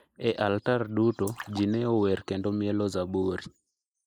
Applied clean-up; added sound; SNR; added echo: neural mask model Resemble Enhance denoiser.